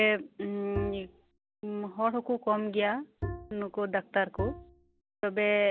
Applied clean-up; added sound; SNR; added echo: none; Bowed string instrument; 8 dB; none.